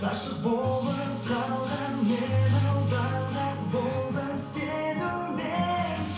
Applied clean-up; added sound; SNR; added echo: none; none; none; reverberation time 0.6 s.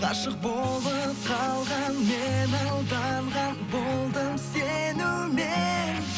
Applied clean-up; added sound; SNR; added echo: none; none; none; none.